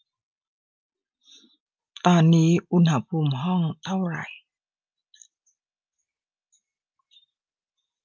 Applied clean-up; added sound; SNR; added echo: none; none; none; none.